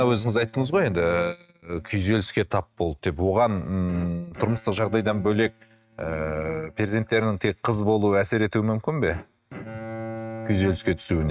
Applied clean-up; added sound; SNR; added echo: neural mask model RNNoise.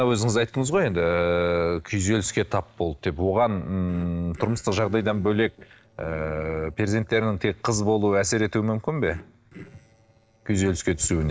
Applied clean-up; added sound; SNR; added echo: neural separator model SepFormer DNS4.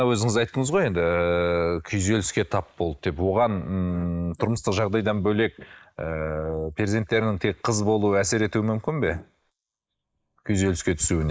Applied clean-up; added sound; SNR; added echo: neural mask model Resemble Enhance denoiser.